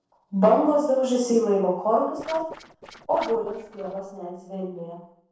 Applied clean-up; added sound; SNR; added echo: neural separator model SepFormer DNS4.